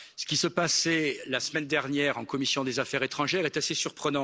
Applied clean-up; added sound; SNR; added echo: none; none; none; none.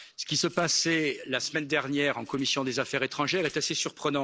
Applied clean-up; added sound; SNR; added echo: neural separator model SepFormer DNS4.